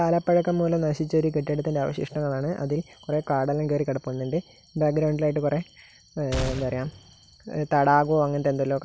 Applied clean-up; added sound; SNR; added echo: none; Gunshot, gunfire; 8 dB; none.